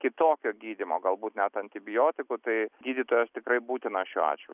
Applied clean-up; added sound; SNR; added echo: none; none; none; none.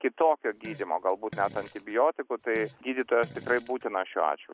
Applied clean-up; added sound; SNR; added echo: none; Fart; 18 dB; none.